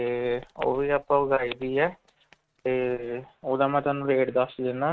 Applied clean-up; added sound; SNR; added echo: neural mask model RNNoise.